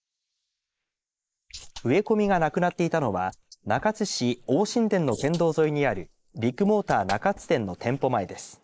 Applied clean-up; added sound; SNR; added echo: neural mask model Resemble Enhance denoiser.